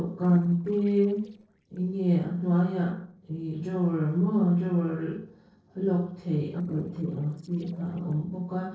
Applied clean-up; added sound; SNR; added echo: neural separator model SepFormer DNS4.